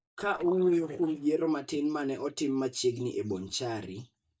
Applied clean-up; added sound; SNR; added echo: neural mask model DeepFilterNet 3.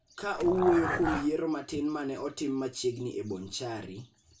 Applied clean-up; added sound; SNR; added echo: none; Dog; 3 dB; reverberation time 0.2 s.